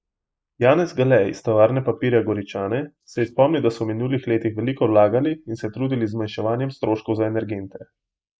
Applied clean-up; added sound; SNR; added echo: neural mask model Resemble Enhance denoiser.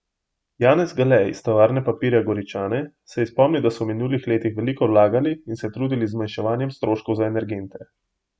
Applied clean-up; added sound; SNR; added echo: none; none; none; none.